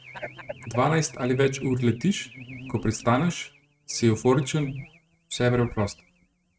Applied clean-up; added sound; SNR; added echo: neural mask model RNNoise.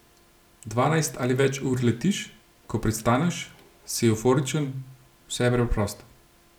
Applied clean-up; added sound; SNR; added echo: none; none; none; none.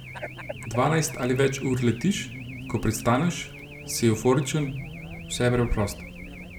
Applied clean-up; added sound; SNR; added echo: none; Race car, auto racing / Alarm; 12 dB; none.